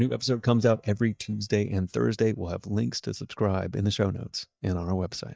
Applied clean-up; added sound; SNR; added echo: neural mask model DeepFilterNet 3.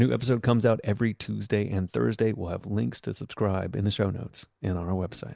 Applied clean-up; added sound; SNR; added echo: none; none; none; none.